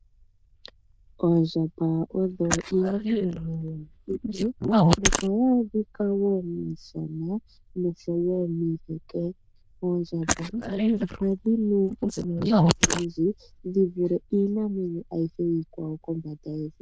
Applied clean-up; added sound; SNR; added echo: neural diffusion model UNIVERSE++.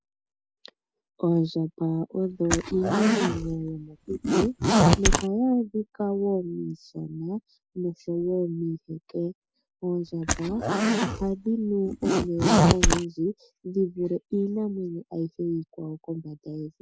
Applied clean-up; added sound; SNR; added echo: none; Zipper (clothing); -4 dB; none.